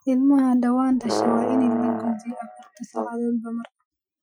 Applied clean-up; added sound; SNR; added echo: classical method Wiener filter.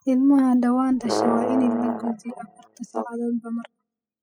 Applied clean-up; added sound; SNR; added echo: classical method spectral subtraction.